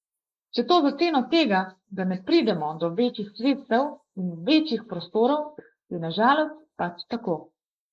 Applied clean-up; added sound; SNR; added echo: neural mask model Resemble Enhance denoiser.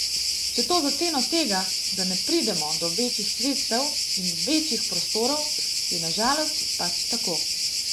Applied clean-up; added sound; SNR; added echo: none; Cricket; -3 dB; none.